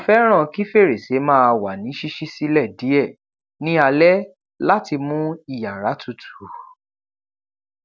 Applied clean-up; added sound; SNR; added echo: none; none; none; none.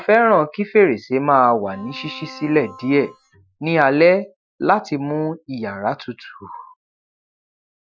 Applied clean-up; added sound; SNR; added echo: classical method Wiener filter.